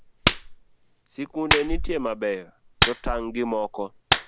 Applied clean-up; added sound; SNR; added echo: none; Clapping; -2 dB; none.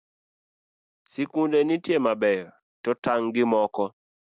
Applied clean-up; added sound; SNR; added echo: none; none; none; none.